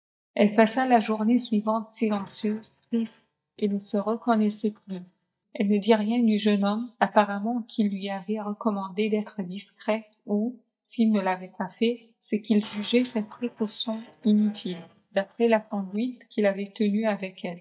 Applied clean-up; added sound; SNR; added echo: neural mask model DeepFilterNet 3.